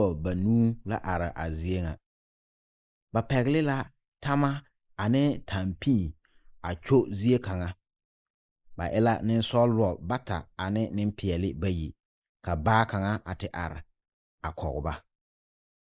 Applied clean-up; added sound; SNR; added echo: neural mask model Resemble Enhance denoiser.